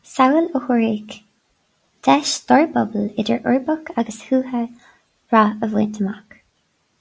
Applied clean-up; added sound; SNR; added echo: none; none; none; none.